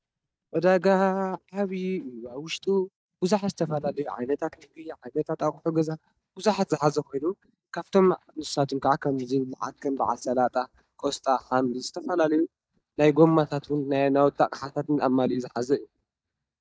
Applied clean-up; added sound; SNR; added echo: neural mask model DeepFilterNet 3.